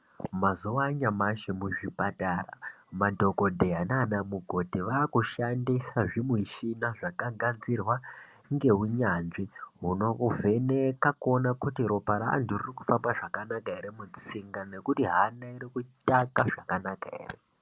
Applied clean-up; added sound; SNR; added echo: none; none; none; none.